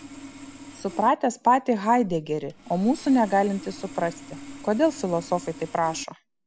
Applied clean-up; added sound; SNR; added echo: none; Sawing; 18 dB; none.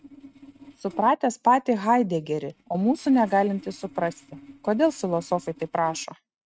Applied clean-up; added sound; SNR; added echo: neural mask model RNNoise.